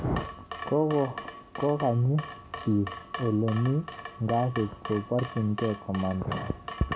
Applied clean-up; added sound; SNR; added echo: none; Drip / Water tap, faucet; 11 dB; none.